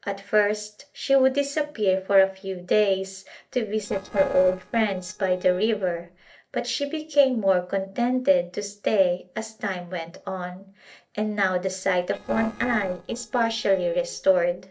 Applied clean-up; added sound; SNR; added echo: neural separator model SepFormer DNS4.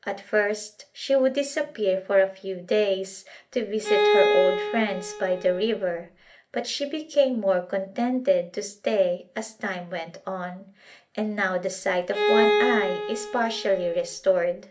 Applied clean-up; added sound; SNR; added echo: none; Bowed string instrument; 0 dB; reverberation time 0.3 s.